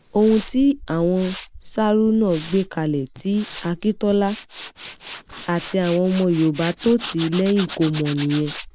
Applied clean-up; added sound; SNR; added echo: none; Tools; 15 dB; none.